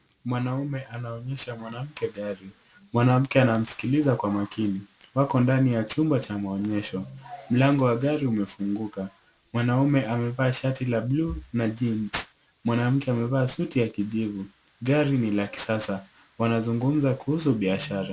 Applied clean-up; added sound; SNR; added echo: none; none; none; none.